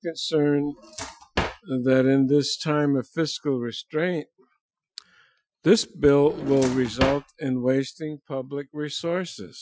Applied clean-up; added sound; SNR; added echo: classical method Wiener filter.